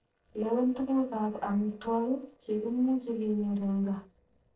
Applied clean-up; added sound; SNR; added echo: neural separator model SepFormer DNS4.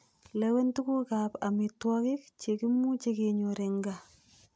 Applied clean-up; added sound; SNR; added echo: none; none; none; none.